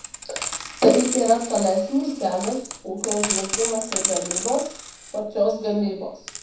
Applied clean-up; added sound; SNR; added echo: none; Coin (dropping); 5 dB; reverberation time 0.7 s.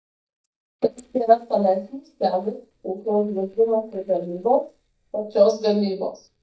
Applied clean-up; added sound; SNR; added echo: neural mask model DeepFilterNet 3.